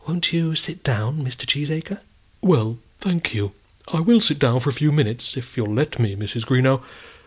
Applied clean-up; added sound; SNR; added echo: none; none; none; none.